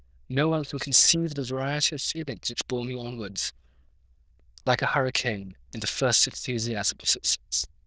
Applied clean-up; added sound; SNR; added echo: neural diffusion model UNIVERSE++.